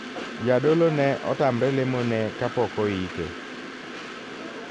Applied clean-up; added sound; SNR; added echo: none; Train; 10 dB; none.